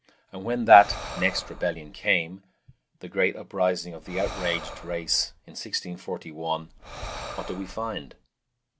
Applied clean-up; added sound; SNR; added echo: none; Breathing; 12 dB; none.